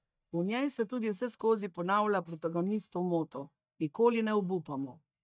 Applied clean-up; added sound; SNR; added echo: neural mask model DeepFilterNet 3.